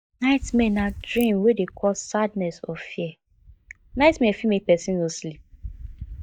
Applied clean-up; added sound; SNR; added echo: neural mask model DeepFilterNet 3.